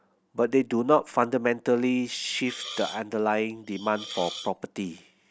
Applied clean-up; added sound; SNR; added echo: none; Hiss; 13 dB; none.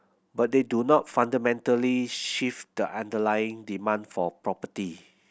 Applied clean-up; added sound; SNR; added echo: none; none; none; none.